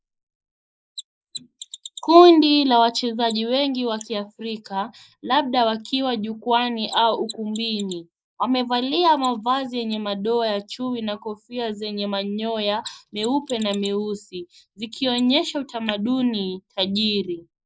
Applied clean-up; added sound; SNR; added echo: neural mask model Resemble Enhance denoiser.